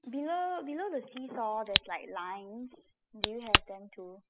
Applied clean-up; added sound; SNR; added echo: classical method spectral subtraction.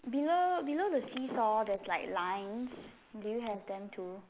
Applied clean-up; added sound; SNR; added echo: neural mask model Resemble Enhance denoiser.